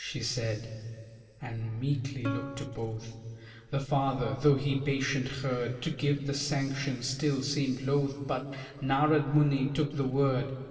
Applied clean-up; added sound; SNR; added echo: none; Plucked string instrument; 13 dB; reverberation time 2.7 s.